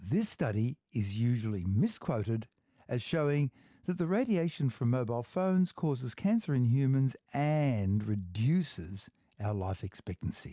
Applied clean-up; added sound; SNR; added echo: none; none; none; none.